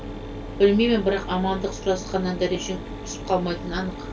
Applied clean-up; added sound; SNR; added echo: none; Mechanisms; 9 dB; reverberation time 0.2 s.